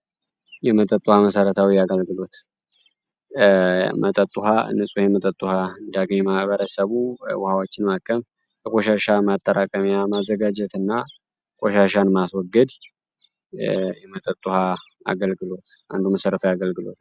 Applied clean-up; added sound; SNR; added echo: none; none; none; none.